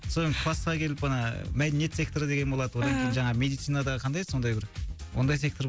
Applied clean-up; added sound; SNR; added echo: none; none; none; none.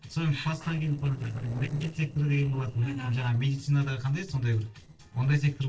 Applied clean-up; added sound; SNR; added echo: neural separator model SepFormer DNS4.